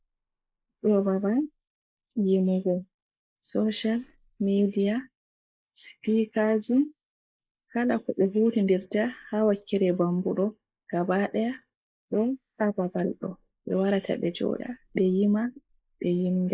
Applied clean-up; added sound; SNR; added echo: neural mask model Resemble Enhance denoiser.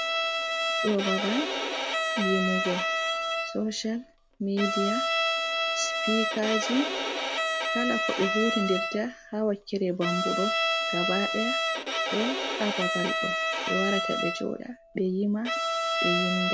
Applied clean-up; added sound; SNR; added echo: none; Bowed string instrument; -1 dB; none.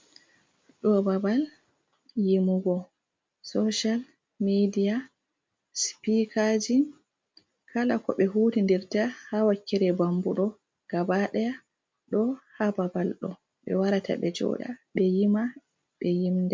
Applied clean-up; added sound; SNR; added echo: none; none; none; none.